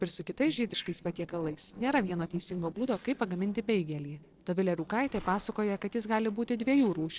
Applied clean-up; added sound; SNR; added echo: neural separator model SepFormer DNS4.